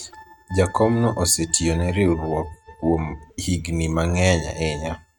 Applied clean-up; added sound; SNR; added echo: neural mask model RNNoise.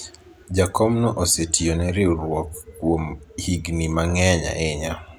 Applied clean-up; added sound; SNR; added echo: none; none; none; none.